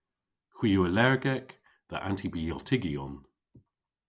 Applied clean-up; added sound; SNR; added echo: none; none; none; none.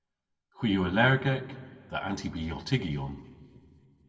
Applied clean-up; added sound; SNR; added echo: none; none; none; reverberation time 1.5 s.